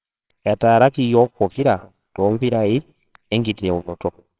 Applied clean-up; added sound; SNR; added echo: neural separator model SepFormer WHAMR!.